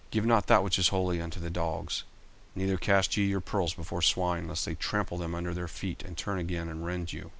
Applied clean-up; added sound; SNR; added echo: none; none; none; none.